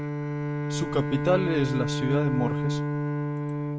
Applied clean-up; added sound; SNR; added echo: none; Bowed string instrument; 0 dB; none.